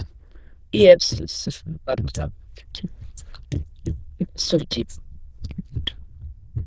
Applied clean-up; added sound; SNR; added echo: neural diffusion model UNIVERSE++.